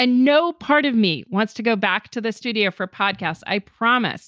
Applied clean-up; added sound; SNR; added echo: none; none; none; none.